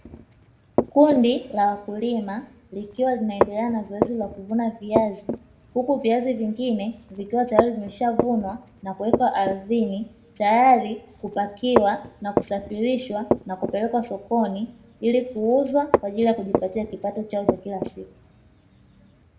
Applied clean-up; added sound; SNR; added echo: none; Walk, footsteps; 6 dB; reverberation time 0.5 s.